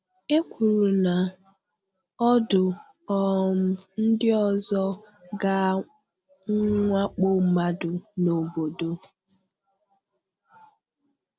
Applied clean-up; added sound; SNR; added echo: none; Bowed string instrument; 16 dB; none.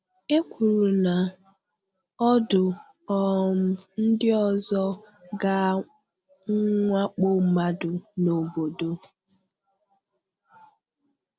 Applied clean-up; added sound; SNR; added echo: none; none; none; none.